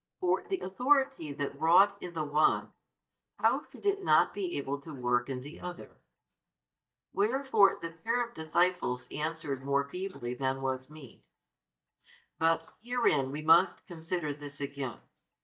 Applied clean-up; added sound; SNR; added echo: neural mask model DeepFilterNet 3.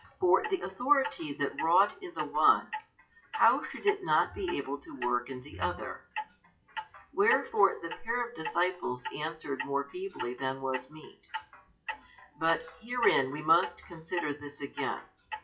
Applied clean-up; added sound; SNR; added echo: classical method WPE with log-MMSE.